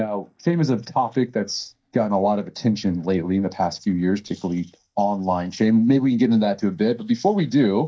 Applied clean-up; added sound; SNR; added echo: neural mask model DeepFilterNet 3.